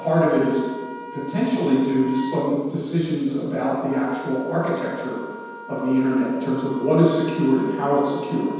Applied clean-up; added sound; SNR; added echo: none; Wind instrument, woodwind instrument; 15 dB; reverberation time 1.2 s.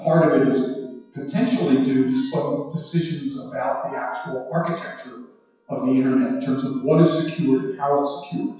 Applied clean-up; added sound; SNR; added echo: classical method WPE with log-MMSE.